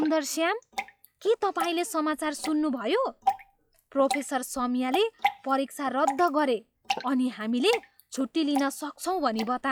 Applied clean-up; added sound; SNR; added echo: classical method log-MMSE.